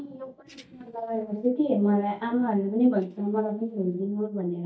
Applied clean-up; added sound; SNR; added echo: neural mask model DeepFilterNet 3.